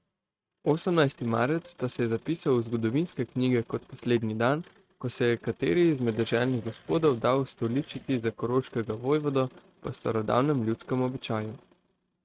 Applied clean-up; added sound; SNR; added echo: neural mask model RNNoise.